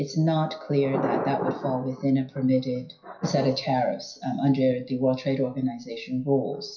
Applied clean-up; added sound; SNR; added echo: classical method WPE with log-MMSE.